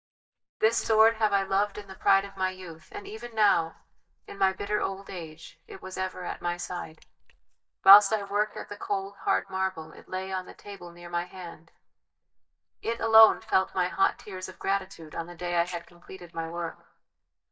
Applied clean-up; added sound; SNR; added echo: neural mask model DeepFilterNet 3.